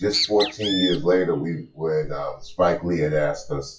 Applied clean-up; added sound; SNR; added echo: classical method WPE with log-MMSE.